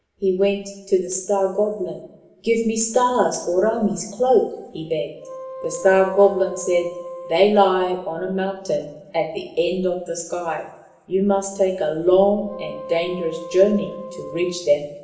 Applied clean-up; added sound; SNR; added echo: none; Wind instrument, woodwind instrument; 15 dB; reverberation time 0.9 s.